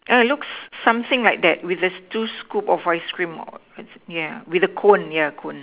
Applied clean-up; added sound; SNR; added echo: none; none; none; none.